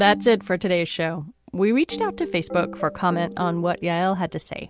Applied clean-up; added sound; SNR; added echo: none; none; none; none.